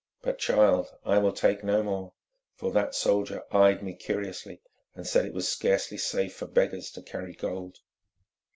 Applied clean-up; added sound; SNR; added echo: none; none; none; none.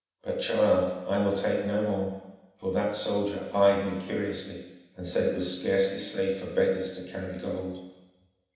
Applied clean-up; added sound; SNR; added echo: none; none; none; reverberation time 1.1 s.